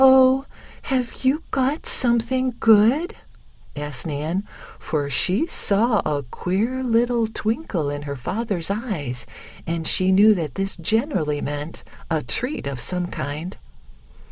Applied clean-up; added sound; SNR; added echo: none; none; none; none.